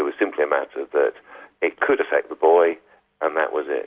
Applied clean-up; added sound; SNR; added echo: none; none; none; none.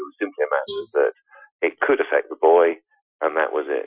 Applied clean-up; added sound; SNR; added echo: classical method Wiener filter.